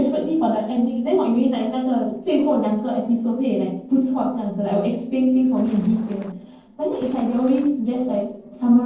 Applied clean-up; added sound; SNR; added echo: neural separator model SepFormer DNS4.